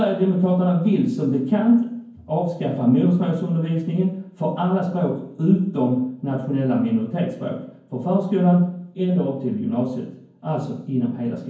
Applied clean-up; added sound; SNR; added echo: none; none; none; reverberation time 0.9 s.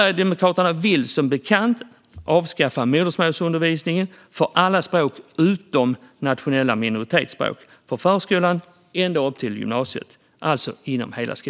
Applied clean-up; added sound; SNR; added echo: none; none; none; none.